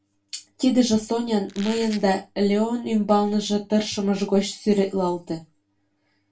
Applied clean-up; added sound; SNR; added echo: none; Squeak; 16 dB; reverberation time 0.2 s.